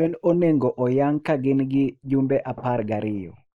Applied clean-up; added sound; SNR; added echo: neural mask model Resemble Enhance denoiser.